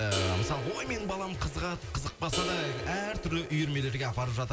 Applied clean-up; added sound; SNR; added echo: none; Crash cymbal; 7 dB; none.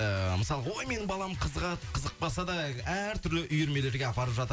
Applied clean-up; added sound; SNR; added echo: none; none; none; none.